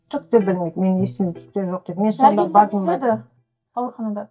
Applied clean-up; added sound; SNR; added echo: neural mask model DeepFilterNet 3.